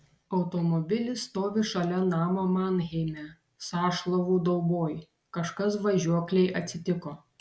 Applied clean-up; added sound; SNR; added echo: none; none; none; none.